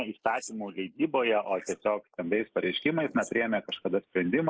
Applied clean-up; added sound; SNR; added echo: neural mask model Resemble Enhance denoiser.